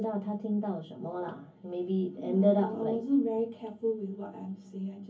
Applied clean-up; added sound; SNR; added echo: none; none; none; reverberation time 0.3 s.